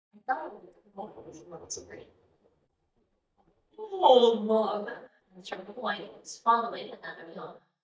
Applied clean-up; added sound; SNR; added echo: neural mask model DeepFilterNet 3.